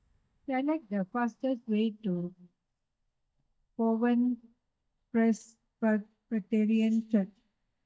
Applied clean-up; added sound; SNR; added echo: neural mask model DeepFilterNet 3.